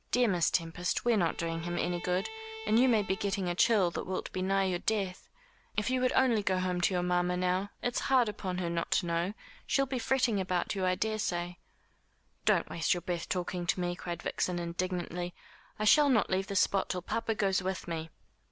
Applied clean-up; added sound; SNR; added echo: none; Bowed string instrument; 15 dB; none.